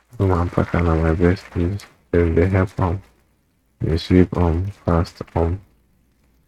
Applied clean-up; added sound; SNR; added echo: neural mask model RNNoise.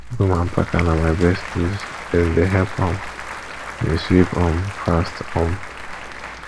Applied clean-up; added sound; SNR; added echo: none; Applause / Crowd; 11 dB; none.